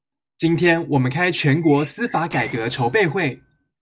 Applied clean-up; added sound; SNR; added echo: none; Bird + Explosion; 18 dB; none.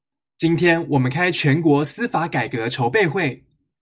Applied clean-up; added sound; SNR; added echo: none; none; none; none.